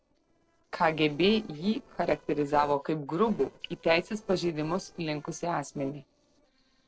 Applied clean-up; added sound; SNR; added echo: neural separator model SepFormer DNS4.